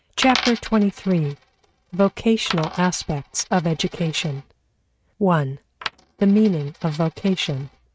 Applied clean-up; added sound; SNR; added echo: neural mask model RNNoise.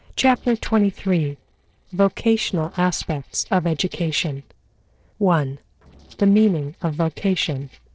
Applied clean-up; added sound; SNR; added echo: neural separator model SepFormer DNS4.